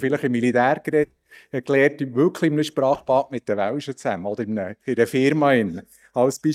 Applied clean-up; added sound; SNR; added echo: neural mask model DeepFilterNet 3.